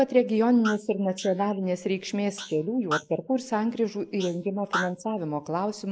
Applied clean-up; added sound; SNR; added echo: neural mask model Resemble Enhance denoiser.